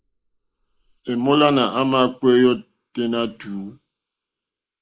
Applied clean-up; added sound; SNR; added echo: neural mask model Resemble Enhance denoiser.